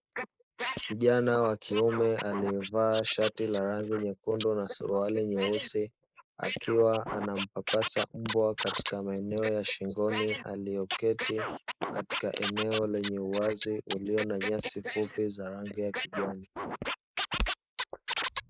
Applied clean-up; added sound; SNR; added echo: neural mask model Resemble Enhance denoiser.